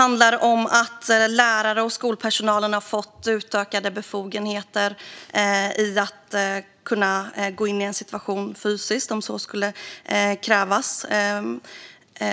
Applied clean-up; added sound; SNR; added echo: none; none; none; none.